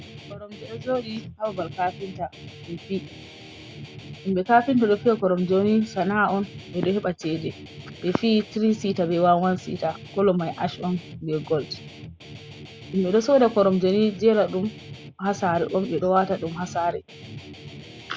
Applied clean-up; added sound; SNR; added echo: none; Guitar; 16 dB; none.